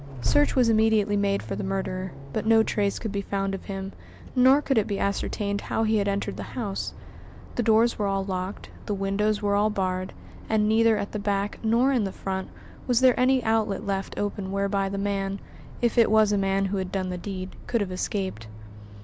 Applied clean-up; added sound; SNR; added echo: none; Accelerating, revving, vroom; 11 dB; none.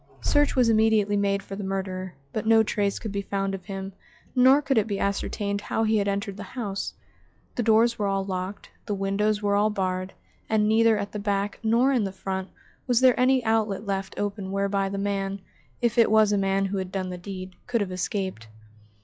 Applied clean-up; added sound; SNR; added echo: classical method log-MMSE.